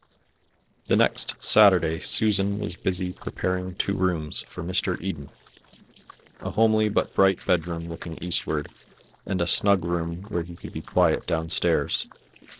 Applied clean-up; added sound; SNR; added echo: neural separator model SepFormer DNS4.